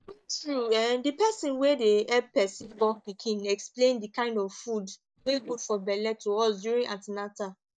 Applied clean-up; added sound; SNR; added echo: neural mask model DeepFilterNet 3.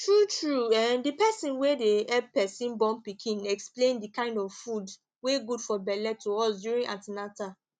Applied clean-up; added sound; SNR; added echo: none; none; none; none.